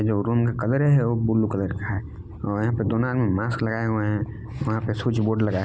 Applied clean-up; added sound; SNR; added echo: none; none; none; none.